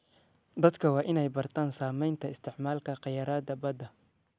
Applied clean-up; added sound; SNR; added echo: none; none; none; none.